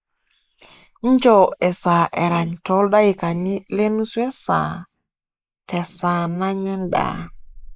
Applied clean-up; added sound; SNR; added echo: neural mask model Resemble Enhance denoiser.